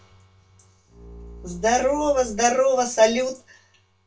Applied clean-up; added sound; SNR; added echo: none; Bowed string instrument; 19 dB; reverberation time 0.2 s.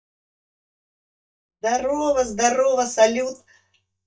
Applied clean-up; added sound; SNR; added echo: neural mask model DeepFilterNet 3.